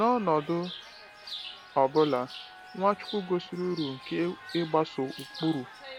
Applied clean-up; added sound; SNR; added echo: none; Chirp, tweet; 15 dB; none.